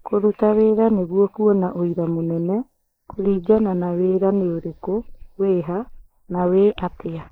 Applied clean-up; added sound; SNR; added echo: neural mask model Resemble Enhance denoiser.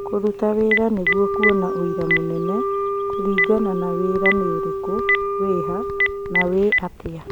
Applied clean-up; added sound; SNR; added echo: none; Telephone + Wind instrument, woodwind instrument; -1 dB; none.